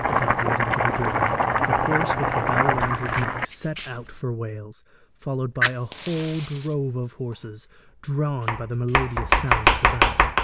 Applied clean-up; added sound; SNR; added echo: none; Domestic sounds, home sounds; -5 dB; none.